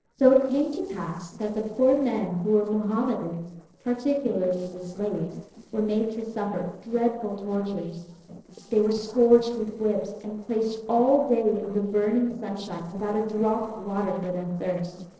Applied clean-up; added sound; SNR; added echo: neural separator model SepFormer DNS4.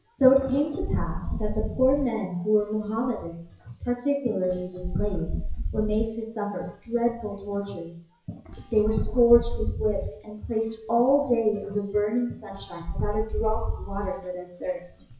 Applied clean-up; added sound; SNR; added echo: classical method WPE with log-MMSE.